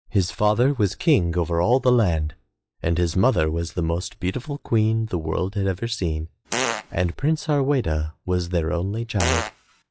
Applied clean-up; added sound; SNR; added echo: classical method log-MMSE.